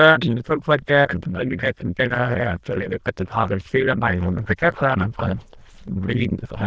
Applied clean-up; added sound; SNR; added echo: neural diffusion model UNIVERSE++.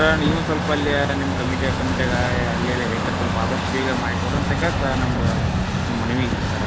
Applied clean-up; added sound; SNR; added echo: none; Truck; -3 dB; none.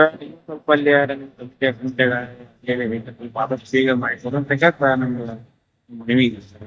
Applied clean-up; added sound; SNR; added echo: neural mask model DeepFilterNet 3.